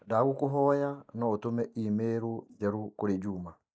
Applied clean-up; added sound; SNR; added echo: neural mask model DeepFilterNet 3.